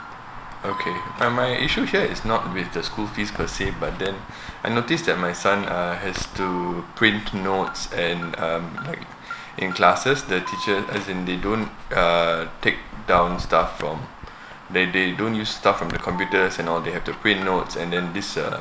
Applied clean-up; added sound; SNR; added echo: none; Alarm; 12 dB; none.